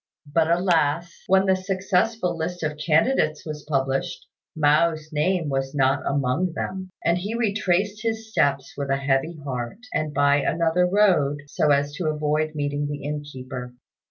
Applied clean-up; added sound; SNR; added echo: none; Clapping; 19 dB; none.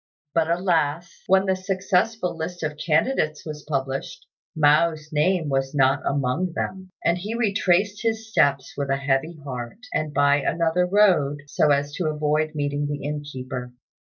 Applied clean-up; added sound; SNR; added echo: neural mask model DeepFilterNet 3.